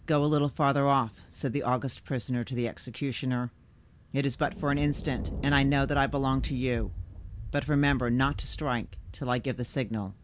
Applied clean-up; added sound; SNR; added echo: none; Thunder; 11 dB; none.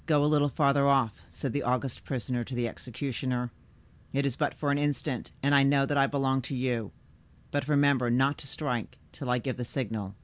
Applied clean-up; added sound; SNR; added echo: none; none; none; none.